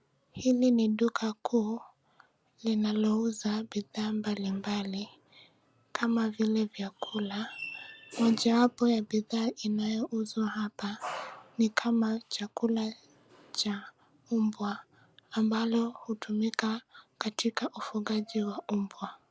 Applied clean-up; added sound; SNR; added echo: none; none; none; none.